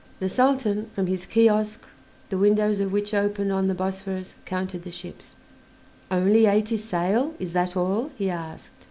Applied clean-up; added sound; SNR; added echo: none; none; none; none.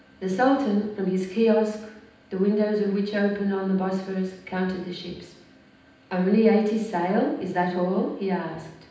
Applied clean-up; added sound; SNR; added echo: none; none; none; reverberation time 0.9 s.